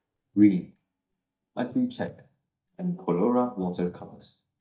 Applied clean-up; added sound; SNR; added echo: neural mask model DeepFilterNet 3.